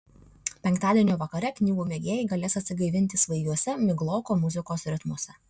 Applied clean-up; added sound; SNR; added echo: none; none; none; none.